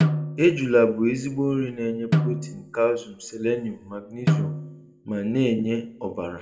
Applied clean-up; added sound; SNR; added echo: none; Snare drum; 4 dB; reverberation time 0.5 s.